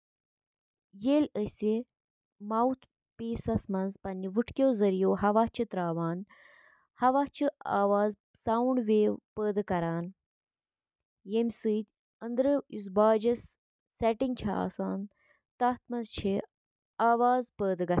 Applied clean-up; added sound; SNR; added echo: none; none; none; none.